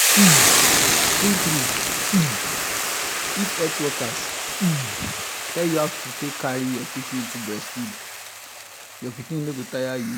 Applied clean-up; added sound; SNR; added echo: none; Boiling / Hiss; -3 dB; none.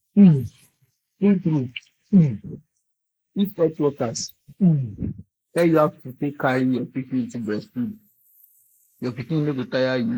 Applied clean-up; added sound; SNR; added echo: neural mask model Resemble Enhance denoiser.